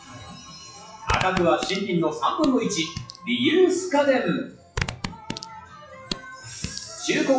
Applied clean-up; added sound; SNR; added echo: classical method WPE with log-MMSE.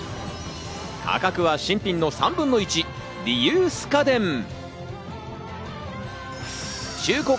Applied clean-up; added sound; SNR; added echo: none; none; none; none.